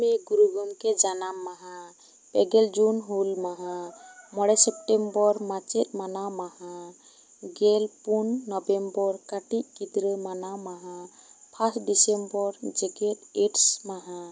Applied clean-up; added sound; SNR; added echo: none; none; none; none.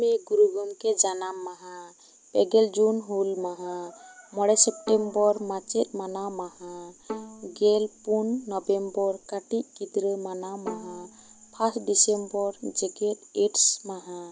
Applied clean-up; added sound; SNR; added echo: none; Bowed string instrument; 17 dB; none.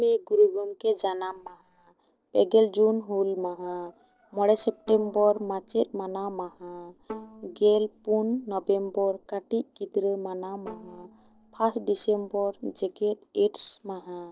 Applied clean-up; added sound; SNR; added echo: neural separator model SepFormer DNS4.